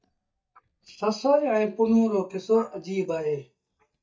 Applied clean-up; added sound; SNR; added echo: neural mask model DeepFilterNet 3.